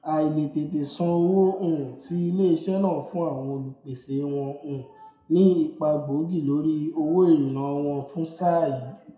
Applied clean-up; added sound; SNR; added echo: none; none; none; reverberation time 0.5 s.